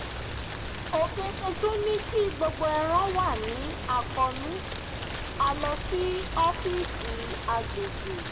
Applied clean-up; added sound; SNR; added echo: none; Rain; 5 dB; reverberation time 0.6 s.